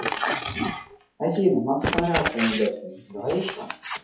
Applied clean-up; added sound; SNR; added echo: classical method WPE with log-MMSE.